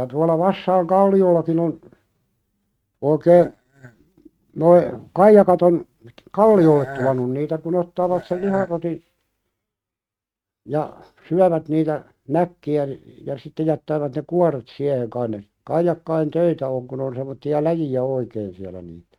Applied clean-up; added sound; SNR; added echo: neural mask model RNNoise.